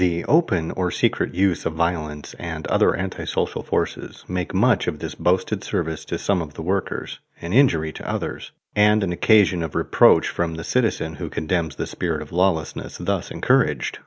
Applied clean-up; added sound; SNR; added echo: none; none; none; none.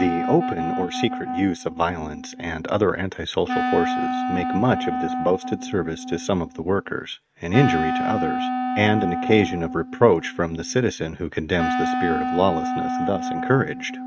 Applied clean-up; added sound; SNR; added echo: neural mask model RNNoise.